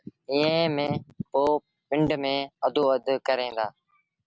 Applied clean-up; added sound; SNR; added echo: none; none; none; none.